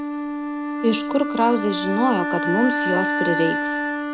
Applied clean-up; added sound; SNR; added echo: none; Wind instrument, woodwind instrument; 1 dB; none.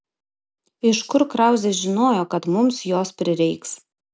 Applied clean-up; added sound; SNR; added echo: none; none; none; none.